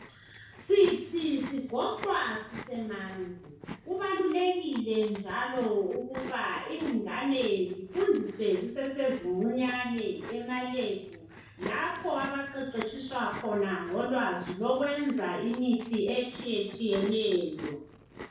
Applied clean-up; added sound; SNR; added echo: none; Chewing, mastication; 16 dB; reverberation time 0.6 s.